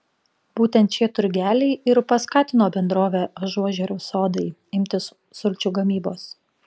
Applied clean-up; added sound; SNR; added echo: none; none; none; none.